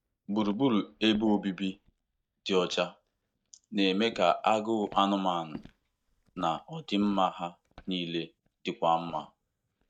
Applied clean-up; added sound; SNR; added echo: neural mask model DeepFilterNet 3.